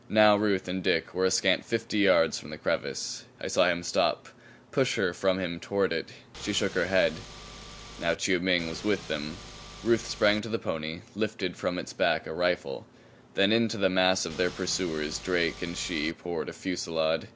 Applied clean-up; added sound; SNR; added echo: none; Engine / Car; 16 dB; none.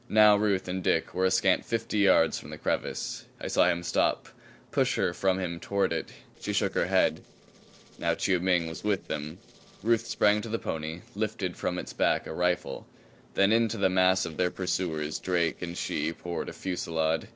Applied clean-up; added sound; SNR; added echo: neural separator model SepFormer DNS4.